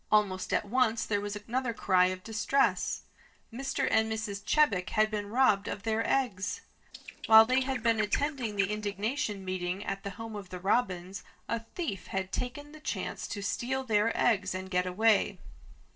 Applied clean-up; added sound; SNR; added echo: neural separator model SepFormer DNS4.